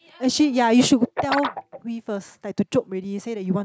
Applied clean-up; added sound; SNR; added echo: neural mask model RNNoise.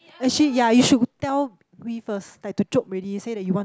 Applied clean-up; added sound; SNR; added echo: none; none; none; none.